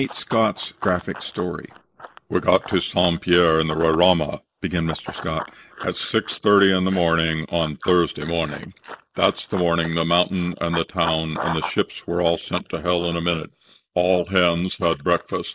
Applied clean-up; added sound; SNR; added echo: neural mask model Resemble Enhance denoiser.